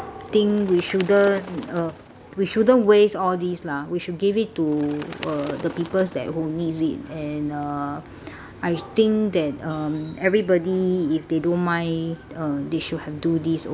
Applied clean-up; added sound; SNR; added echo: none; Bird; 19 dB; none.